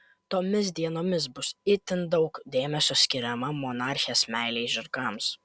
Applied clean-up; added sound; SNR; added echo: none; none; none; none.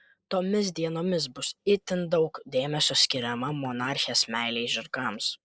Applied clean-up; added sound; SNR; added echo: neural mask model Resemble Enhance denoiser.